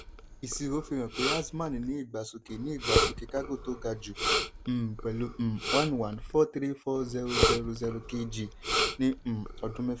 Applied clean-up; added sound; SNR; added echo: none; Respiratory sounds; 0 dB; none.